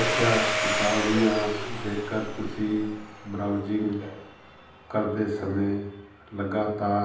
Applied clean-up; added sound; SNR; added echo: none; Domestic sounds, home sounds; 4 dB; reverberation time 0.9 s.